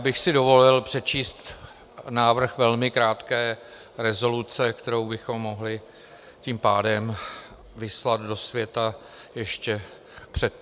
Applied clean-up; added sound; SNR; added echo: none; none; none; none.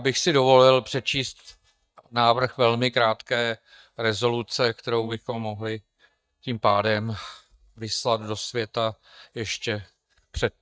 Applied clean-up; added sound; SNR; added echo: neural mask model DeepFilterNet 3.